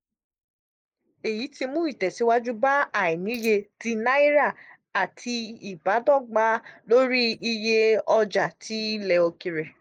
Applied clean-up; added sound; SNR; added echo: neural mask model Resemble Enhance denoiser.